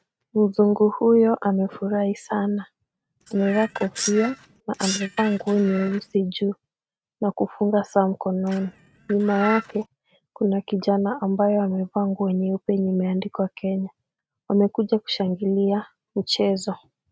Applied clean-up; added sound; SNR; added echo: neural mask model RNNoise.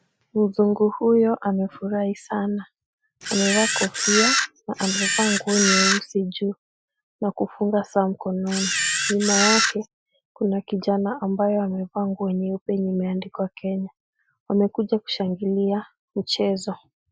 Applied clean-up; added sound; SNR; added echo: classical method Wiener filter.